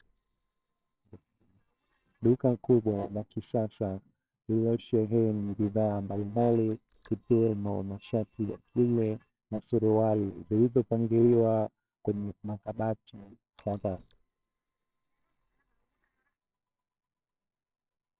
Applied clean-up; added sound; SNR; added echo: neural separator model SepFormer WHAMR!.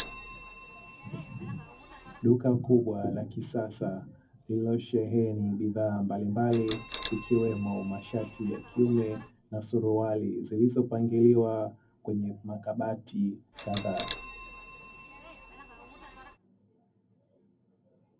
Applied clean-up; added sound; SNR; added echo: none; Bell; 18 dB; reverberation time 0.3 s.